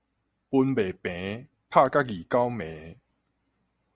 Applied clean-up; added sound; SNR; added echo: none; none; none; none.